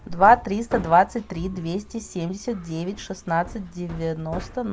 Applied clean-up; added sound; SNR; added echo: none; Hammer; 16 dB; none.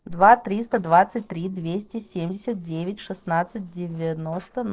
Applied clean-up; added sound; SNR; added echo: neural separator model SepFormer DNS4.